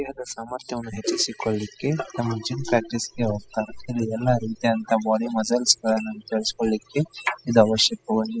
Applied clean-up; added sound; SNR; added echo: classical method spectral subtraction.